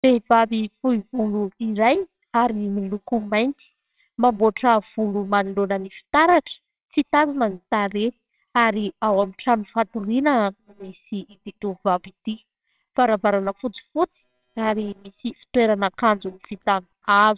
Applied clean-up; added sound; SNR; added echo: neural separator model SepFormer WHAMR!.